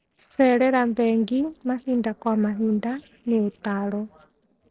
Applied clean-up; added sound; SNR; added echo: neural separator model SepFormer DNS4.